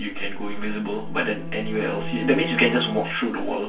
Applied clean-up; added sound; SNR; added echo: none; Bowed string instrument; 11 dB; reverberation time 0.2 s.